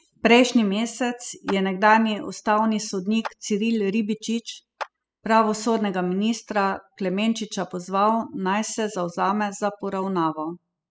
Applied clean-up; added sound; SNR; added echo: classical method spectral subtraction.